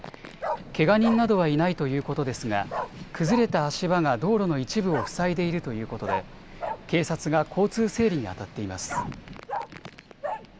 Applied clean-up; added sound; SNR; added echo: none; Bark; 12 dB; none.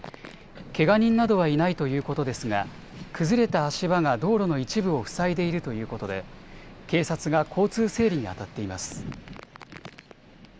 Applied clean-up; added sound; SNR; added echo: none; none; none; none.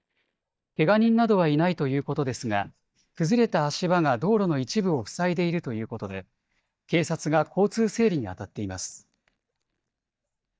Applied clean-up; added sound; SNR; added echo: neural mask model DeepFilterNet 3.